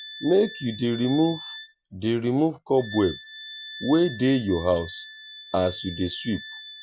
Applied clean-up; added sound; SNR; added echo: none; Wind instrument, woodwind instrument; 14 dB; none.